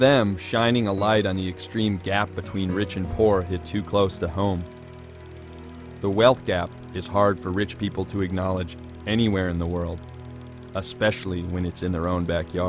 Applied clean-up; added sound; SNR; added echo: none; none; none; none.